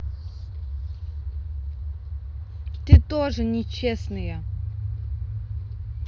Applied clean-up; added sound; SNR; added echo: none; none; none; none.